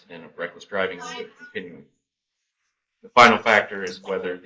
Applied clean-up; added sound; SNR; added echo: neural mask model Resemble Enhance denoiser.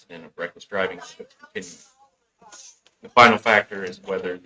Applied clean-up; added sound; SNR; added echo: neural mask model RNNoise.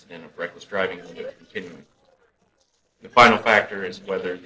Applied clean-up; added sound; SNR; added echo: neural separator model SepFormer DNS4.